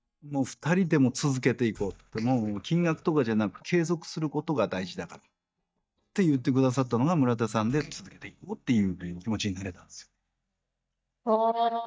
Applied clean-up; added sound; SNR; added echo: neural mask model DeepFilterNet 3.